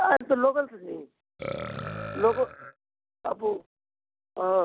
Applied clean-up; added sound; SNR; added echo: none; Burping, eructation; 11 dB; none.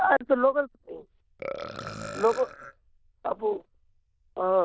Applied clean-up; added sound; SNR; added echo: neural diffusion model UNIVERSE++.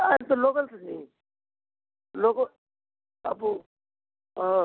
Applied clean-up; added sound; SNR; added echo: none; none; none; none.